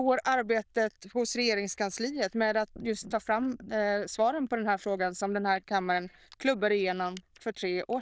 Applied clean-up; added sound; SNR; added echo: neural diffusion model UNIVERSE++.